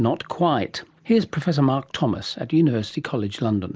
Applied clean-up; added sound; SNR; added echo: none; none; none; none.